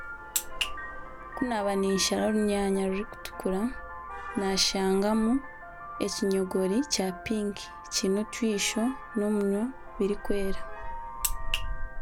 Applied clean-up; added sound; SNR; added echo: none; Vehicle horn, car horn, honking; 7 dB; none.